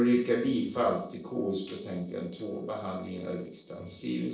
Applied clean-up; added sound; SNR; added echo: neural separator model SepFormer DNS4.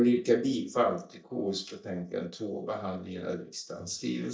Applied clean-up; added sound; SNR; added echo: neural mask model DeepFilterNet 3.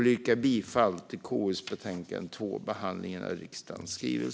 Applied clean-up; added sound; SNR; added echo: none; none; none; none.